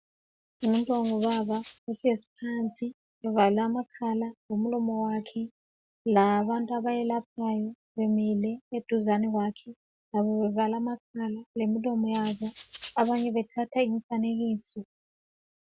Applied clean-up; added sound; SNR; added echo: none; Rattle (instrument); 4 dB; none.